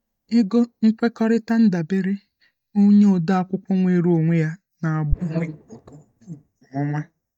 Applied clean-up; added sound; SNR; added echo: neural mask model DeepFilterNet 3.